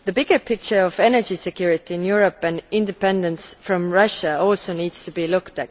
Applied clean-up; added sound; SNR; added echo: none; none; none; none.